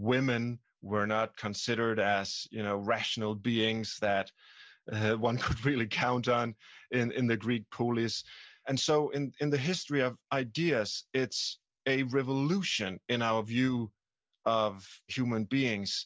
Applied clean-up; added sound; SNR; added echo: none; none; none; none.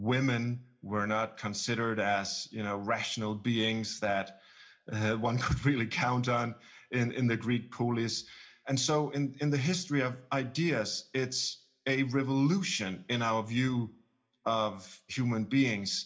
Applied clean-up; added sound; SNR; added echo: none; none; none; reverberation time 0.4 s.